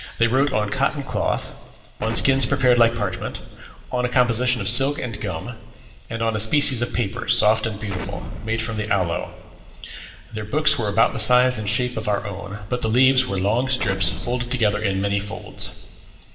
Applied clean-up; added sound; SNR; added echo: none; Explosion; 13 dB; reverberation time 1.1 s.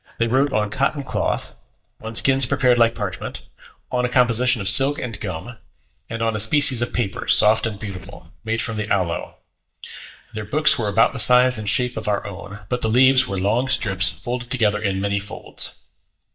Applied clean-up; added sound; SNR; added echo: neural mask model DeepFilterNet 3.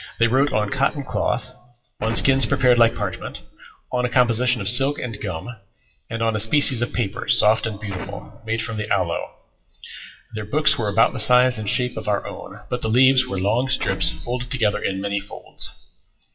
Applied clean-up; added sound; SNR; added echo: classical method WPE with log-MMSE.